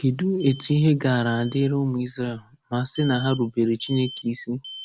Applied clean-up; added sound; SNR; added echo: none; Alarm; 19 dB; none.